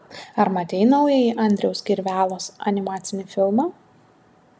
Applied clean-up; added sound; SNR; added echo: none; none; none; none.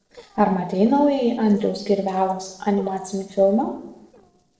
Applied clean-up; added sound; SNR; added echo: neural separator model SepFormer DNS4.